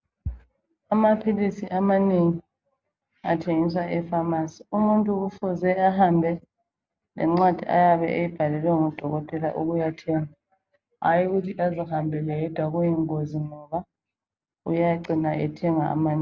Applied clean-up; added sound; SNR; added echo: none; none; none; none.